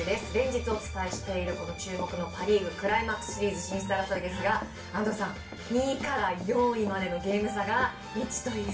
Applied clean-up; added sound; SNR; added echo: none; Run; 16 dB; reverberation time 0.3 s.